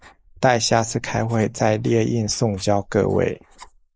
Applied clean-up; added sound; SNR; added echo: neural mask model Resemble Enhance denoiser.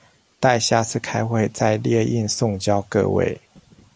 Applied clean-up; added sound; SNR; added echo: none; none; none; none.